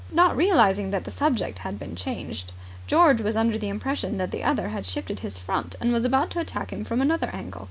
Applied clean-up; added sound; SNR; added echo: none; none; none; none.